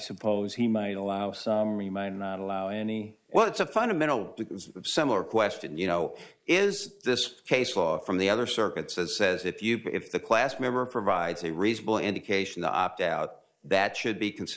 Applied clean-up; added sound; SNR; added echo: neural mask model Resemble Enhance denoiser.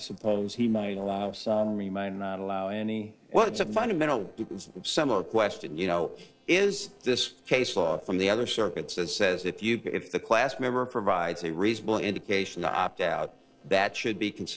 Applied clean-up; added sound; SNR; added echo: neural separator model SepFormer DNS4.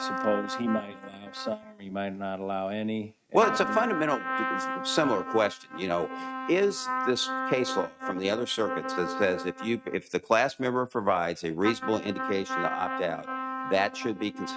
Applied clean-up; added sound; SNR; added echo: neural mask model RNNoise.